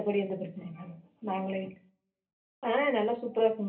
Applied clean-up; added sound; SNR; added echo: none; none; none; reverberation time 0.3 s.